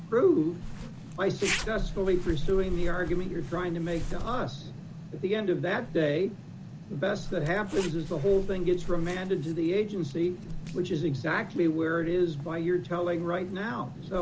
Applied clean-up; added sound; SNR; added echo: none; Zipper (clothing); 7 dB; none.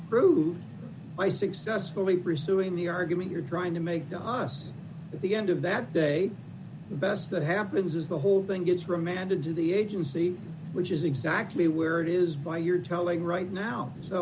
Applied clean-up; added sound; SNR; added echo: none; none; none; none.